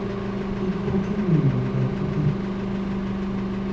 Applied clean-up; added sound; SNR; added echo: none; Engine; 0 dB; reverberation time 0.6 s.